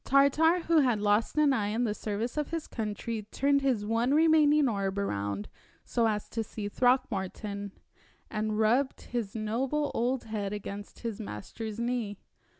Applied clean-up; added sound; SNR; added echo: none; none; none; none.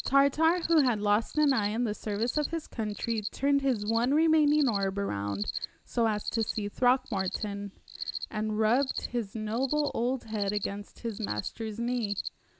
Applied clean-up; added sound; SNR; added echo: none; Cricket; 11 dB; none.